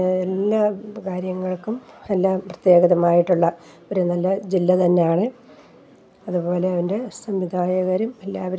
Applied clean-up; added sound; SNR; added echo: none; none; none; none.